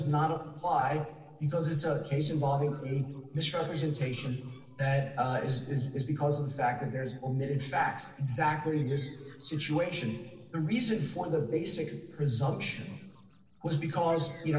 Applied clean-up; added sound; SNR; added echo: neural separator model SepFormer DNS4.